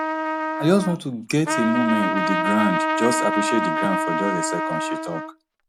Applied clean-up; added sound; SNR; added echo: none; Trumpet; 0 dB; none.